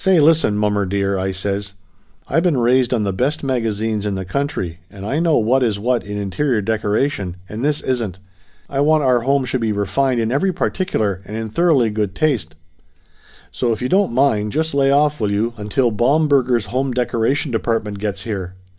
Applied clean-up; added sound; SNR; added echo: none; none; none; none.